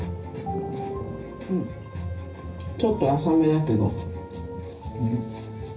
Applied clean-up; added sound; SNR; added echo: none; Thunder / Rain; 15 dB; reverberation time 0.5 s.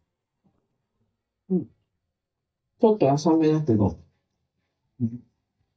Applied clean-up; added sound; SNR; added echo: neural mask model DeepFilterNet 3.